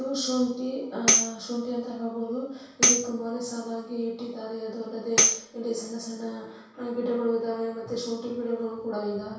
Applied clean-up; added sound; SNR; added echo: none; Tambourine; -3 dB; reverberation time 0.7 s.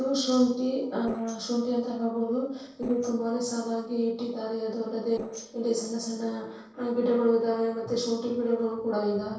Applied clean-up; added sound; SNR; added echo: neural separator model SepFormer DNS4.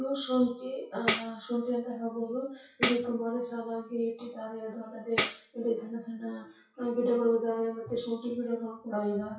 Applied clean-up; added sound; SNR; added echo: classical method WPE with log-MMSE.